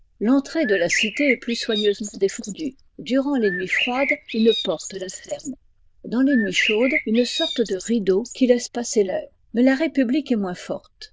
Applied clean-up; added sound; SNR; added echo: neural diffusion model UNIVERSE++.